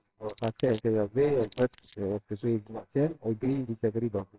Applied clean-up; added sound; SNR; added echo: neural separator model SepFormer WHAMR!.